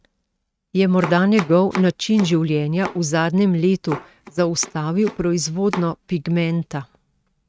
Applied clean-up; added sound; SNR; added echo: neural mask model RNNoise.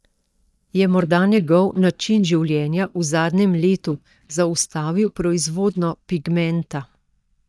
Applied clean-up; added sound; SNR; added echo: neural mask model DeepFilterNet 3.